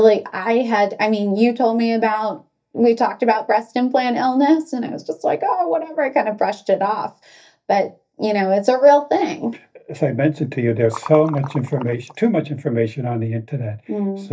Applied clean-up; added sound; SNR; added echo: neural mask model DeepFilterNet 3.